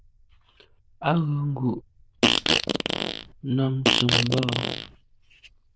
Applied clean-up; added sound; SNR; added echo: neural diffusion model UNIVERSE++.